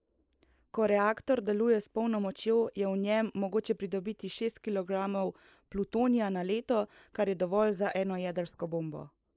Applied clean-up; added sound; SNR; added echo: neural mask model Resemble Enhance denoiser.